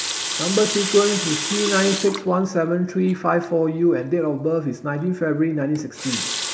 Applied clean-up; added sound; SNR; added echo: none; Water tap, faucet; 7 dB; none.